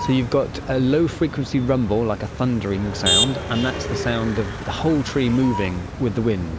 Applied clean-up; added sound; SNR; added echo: none; Motor vehicle (road); 6 dB; none.